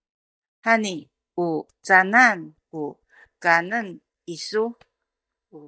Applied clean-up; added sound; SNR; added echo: neural mask model DeepFilterNet 3.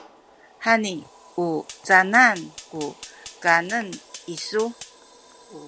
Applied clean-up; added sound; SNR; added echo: none; Fire; 20 dB; none.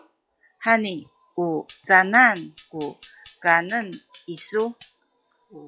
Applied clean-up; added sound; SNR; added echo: classical method log-MMSE.